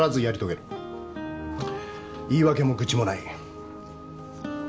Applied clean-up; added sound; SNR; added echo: none; none; none; none.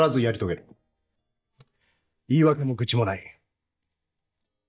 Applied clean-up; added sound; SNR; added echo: neural mask model DeepFilterNet 3.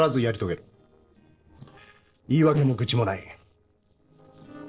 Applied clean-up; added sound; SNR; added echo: neural separator model SepFormer DNS4.